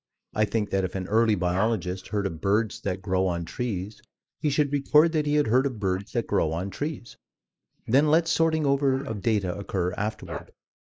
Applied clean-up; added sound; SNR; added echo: neural mask model Resemble Enhance denoiser.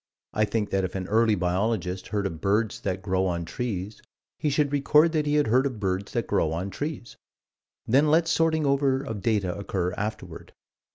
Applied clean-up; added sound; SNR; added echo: none; none; none; none.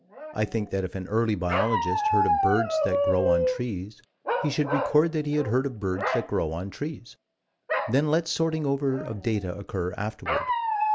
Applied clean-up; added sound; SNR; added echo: none; Bark; 2 dB; none.